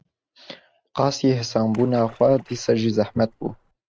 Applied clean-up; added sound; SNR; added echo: neural mask model RNNoise.